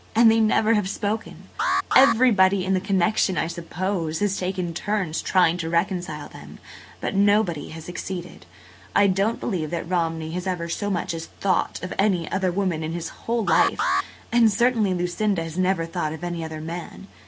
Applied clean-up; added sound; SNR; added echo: none; Alarm; 4 dB; none.